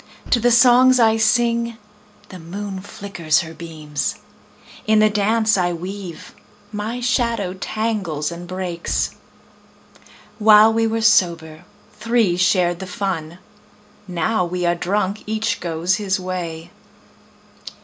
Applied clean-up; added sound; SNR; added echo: none; Bass drum; 18 dB; none.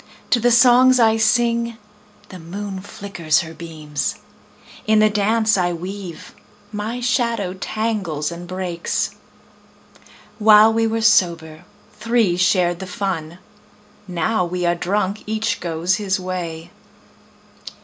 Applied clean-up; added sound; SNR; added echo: none; none; none; none.